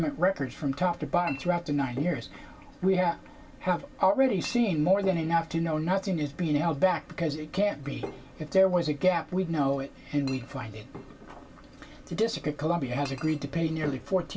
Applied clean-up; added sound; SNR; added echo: none; Chink, clink; 19 dB; reverberation time 0.1 s.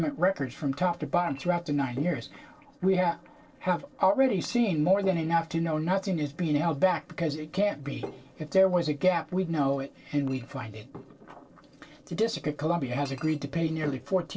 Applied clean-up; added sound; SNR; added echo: neural separator model SepFormer DNS4.